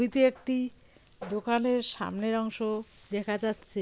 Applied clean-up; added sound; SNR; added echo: none; none; none; none.